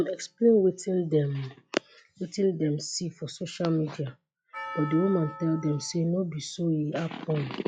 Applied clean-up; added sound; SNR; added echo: classical method log-MMSE.